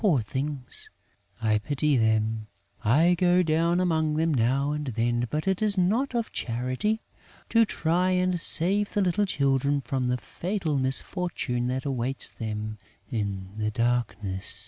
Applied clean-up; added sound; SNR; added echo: none; none; none; none.